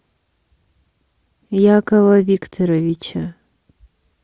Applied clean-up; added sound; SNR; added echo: none; none; none; none.